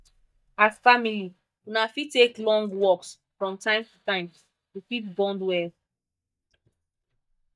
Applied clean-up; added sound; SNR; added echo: neural mask model DeepFilterNet 3.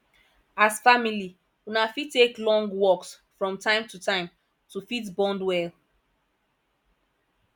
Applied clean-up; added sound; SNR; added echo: none; none; none; none.